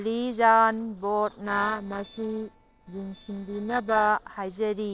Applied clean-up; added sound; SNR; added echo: neural separator model SepFormer DNS4.